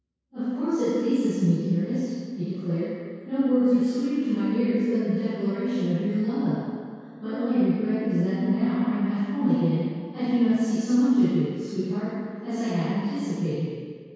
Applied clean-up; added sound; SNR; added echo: none; none; none; reverberation time 2.0 s.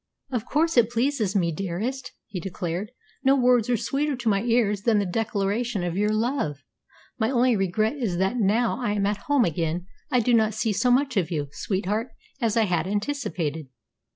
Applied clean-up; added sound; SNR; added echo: none; none; none; none.